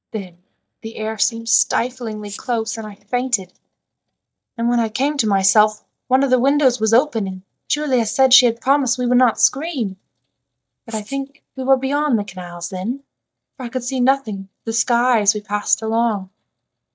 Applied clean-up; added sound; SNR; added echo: neural mask model DeepFilterNet 3.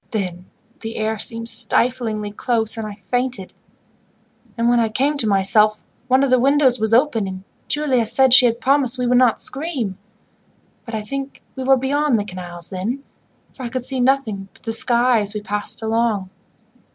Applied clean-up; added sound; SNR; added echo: none; none; none; none.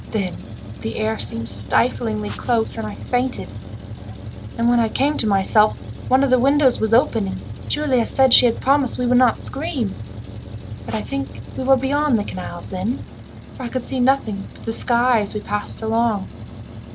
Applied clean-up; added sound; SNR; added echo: none; Truck + Writing; 11 dB; none.